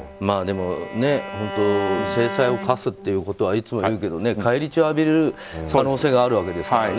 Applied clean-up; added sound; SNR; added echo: none; Bowed string instrument; 12 dB; none.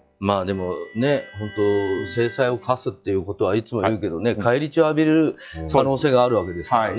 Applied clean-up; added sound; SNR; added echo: classical method log-MMSE.